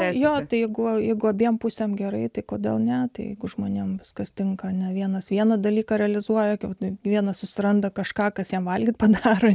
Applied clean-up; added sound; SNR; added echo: none; none; none; none.